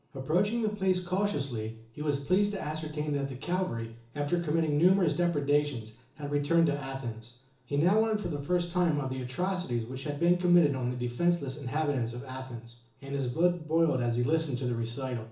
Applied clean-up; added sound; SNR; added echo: none; none; none; reverberation time 0.7 s.